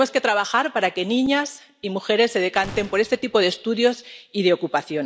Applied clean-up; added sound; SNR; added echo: none; Gunshot, gunfire; 20 dB; none.